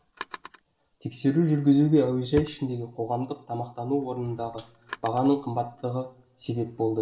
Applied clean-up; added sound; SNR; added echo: none; Drawer open or close; 19 dB; reverberation time 0.6 s.